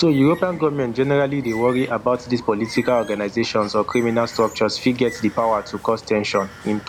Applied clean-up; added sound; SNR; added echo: none; Bird; 18 dB; none.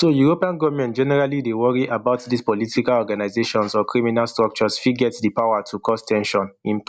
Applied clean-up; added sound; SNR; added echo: none; none; none; none.